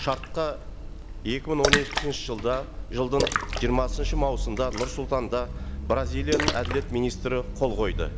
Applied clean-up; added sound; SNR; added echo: none; Splash, splatter; 1 dB; none.